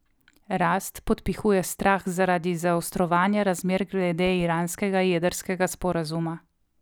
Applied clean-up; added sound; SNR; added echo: none; Whoosh, swoosh, swish; 20 dB; none.